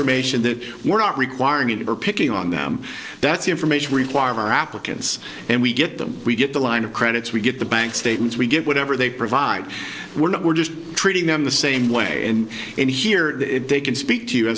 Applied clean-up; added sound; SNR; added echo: neural separator model SepFormer DNS4.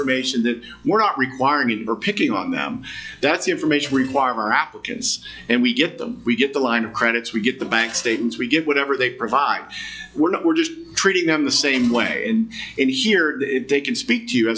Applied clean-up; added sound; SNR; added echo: classical method log-MMSE.